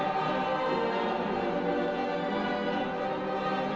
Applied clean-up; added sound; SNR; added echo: none; Guitar; 12 dB; reverberation time 1.6 s.